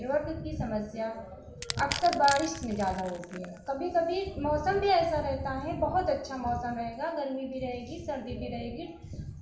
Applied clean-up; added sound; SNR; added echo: none; Crushing; 11 dB; reverberation time 0.8 s.